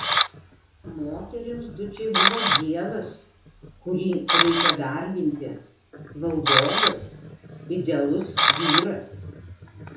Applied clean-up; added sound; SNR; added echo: none; Camera; -2 dB; reverberation time 1.0 s.